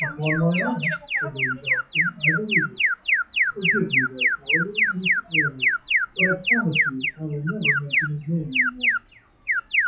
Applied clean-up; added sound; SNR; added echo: classical method WPE with log-MMSE.